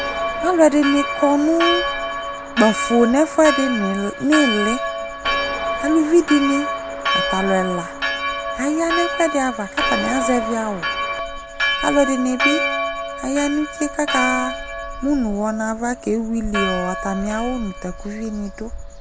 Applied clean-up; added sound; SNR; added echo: none; Church bell; 4 dB; none.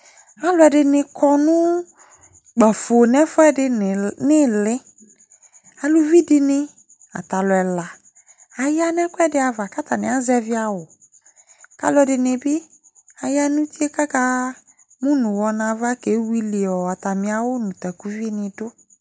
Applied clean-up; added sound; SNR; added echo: none; none; none; none.